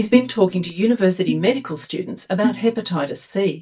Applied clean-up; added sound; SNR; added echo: neural mask model DeepFilterNet 3.